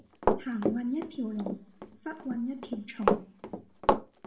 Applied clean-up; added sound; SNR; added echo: none; Run; -4 dB; reverberation time 0.7 s.